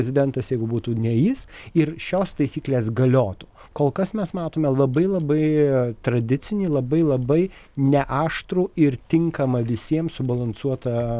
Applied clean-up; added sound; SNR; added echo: none; none; none; none.